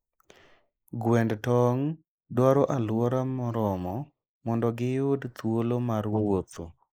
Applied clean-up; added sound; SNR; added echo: neural mask model Resemble Enhance denoiser.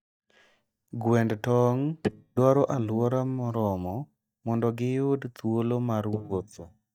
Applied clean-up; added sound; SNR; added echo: neural mask model DeepFilterNet 3.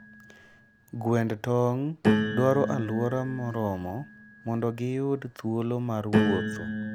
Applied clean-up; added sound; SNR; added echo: none; Piano; 3 dB; none.